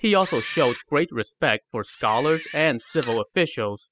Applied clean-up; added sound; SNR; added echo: classical method spectral subtraction.